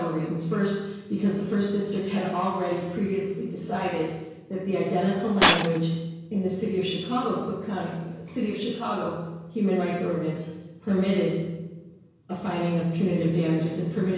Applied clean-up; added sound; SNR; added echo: none; Shatter; -4 dB; reverberation time 1.0 s.